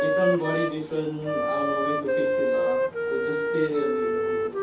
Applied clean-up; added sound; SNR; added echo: none; Wind instrument, woodwind instrument; -4 dB; reverberation time 0.6 s.